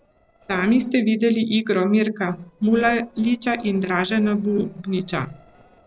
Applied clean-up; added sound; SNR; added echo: neural separator model SepFormer DNS4.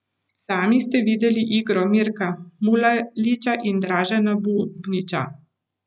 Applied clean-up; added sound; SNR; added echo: none; none; none; none.